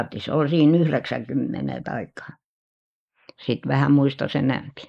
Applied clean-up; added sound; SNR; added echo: neural mask model Resemble Enhance denoiser.